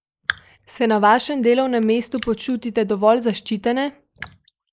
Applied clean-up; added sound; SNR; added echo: neural mask model Resemble Enhance denoiser.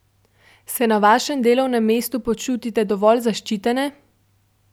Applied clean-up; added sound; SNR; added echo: none; none; none; none.